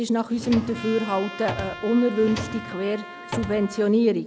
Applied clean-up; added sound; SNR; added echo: none; Drawer open or close + Trumpet; 11 dB; none.